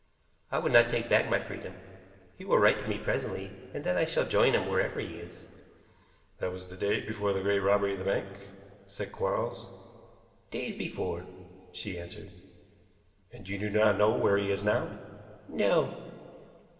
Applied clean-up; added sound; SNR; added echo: none; none; none; reverberation time 2.1 s.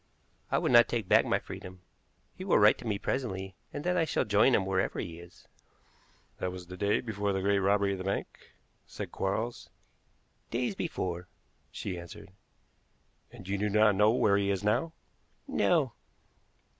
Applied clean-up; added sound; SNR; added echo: none; none; none; none.